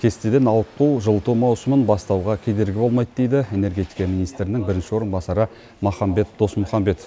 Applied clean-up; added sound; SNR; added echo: none; none; none; none.